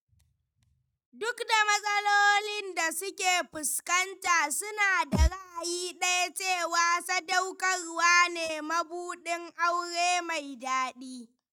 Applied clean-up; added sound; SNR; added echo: neural mask model RNNoise.